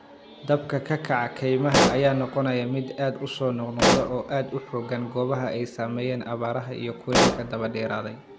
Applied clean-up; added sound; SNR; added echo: none; Explosion; -1 dB; none.